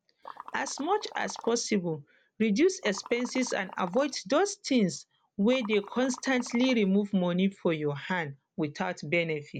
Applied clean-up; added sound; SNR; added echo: none; Liquid; 17 dB; none.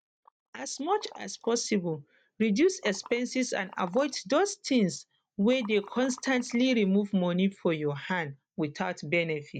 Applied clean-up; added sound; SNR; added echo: neural mask model DeepFilterNet 3.